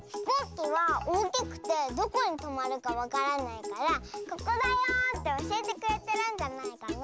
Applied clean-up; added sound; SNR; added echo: none; none; none; none.